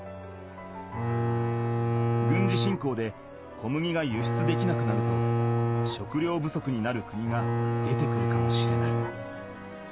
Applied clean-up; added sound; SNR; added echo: none; Bowed string instrument; -4 dB; none.